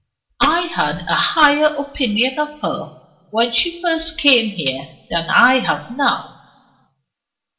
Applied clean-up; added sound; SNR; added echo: none; none; none; reverberation time 1.7 s.